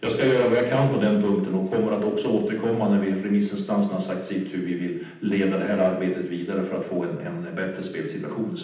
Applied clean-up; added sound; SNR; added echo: none; none; none; reverberation time 0.8 s.